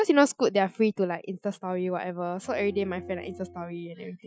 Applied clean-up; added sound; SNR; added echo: classical method Wiener filter.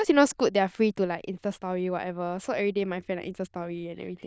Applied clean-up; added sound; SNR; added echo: neural diffusion model UNIVERSE++.